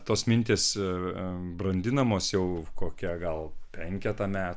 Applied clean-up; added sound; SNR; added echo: none; none; none; none.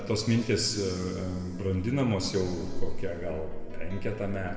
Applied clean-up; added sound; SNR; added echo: none; Plucked string instrument; 19 dB; reverberation time 1.9 s.